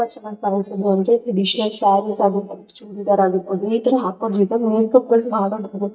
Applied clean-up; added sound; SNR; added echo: neural mask model DeepFilterNet 3.